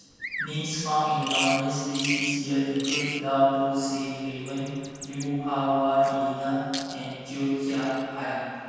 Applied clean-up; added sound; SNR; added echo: none; Bird vocalization, bird call, bird song; 9 dB; reverberation time 2.1 s.